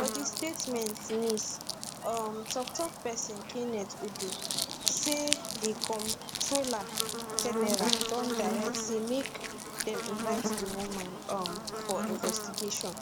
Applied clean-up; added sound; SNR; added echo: none; Crumpling, crinkling + Buzz; 0 dB; none.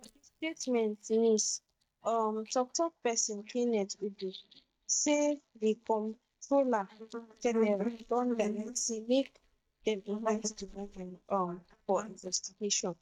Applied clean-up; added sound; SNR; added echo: neural mask model DeepFilterNet 3.